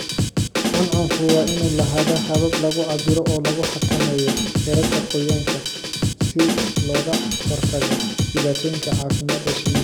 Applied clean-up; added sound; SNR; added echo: none; Drum kit; -1 dB; none.